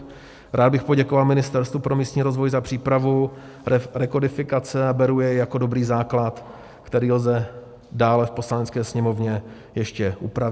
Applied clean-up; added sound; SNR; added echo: none; none; none; none.